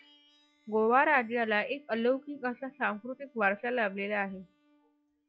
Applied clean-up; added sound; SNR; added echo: classical method log-MMSE.